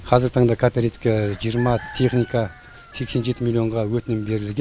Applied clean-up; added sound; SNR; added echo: none; Chicken, rooster; 20 dB; none.